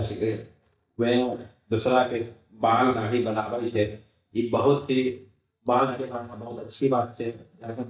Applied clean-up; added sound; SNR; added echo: neural mask model DeepFilterNet 3.